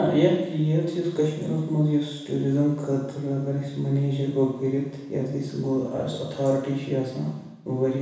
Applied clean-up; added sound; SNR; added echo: none; none; none; reverberation time 1.1 s.